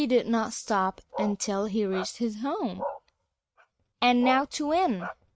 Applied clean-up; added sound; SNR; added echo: neural mask model RNNoise.